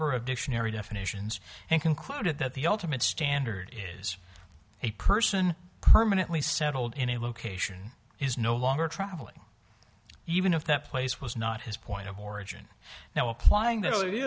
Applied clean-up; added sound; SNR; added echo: none; none; none; none.